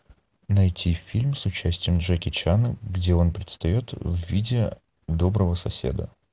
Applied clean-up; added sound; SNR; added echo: none; none; none; none.